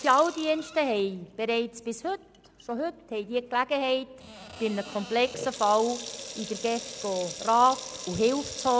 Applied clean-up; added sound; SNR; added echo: none; Sink (filling or washing) / Water tap, faucet; 14 dB; none.